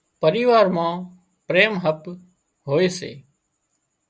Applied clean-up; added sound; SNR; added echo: none; none; none; none.